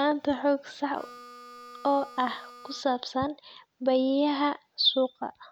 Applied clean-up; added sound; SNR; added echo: none; Harmonica; 19 dB; none.